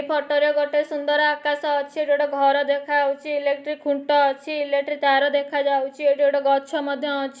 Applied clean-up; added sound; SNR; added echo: none; none; none; none.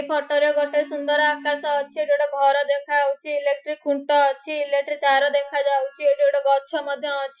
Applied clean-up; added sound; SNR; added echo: classical method Wiener filter.